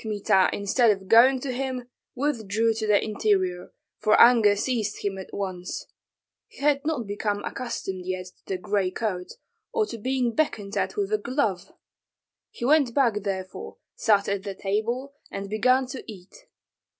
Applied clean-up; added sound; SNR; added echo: none; none; none; none.